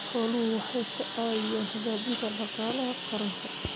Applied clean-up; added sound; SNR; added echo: none; Engine; 4 dB; none.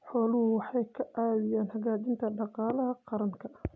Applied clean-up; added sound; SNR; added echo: none; none; none; none.